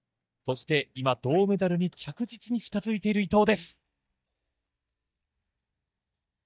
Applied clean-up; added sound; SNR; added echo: neural mask model DeepFilterNet 3.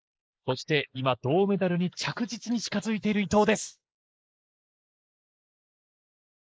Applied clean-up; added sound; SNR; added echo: neural mask model Resemble Enhance denoiser.